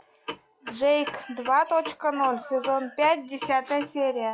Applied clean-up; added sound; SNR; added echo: classical method log-MMSE.